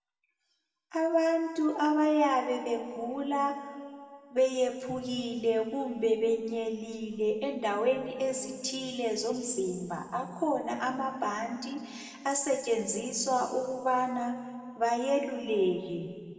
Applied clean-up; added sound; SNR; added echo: none; none; none; reverberation time 1.7 s.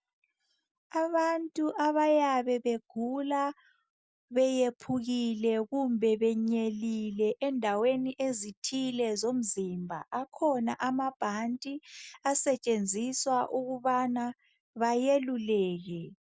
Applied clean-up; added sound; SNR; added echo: none; none; none; none.